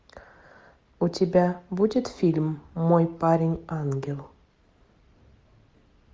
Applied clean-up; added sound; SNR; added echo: none; none; none; none.